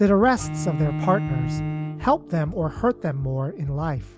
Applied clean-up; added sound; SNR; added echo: none; Bowed string instrument; 7 dB; none.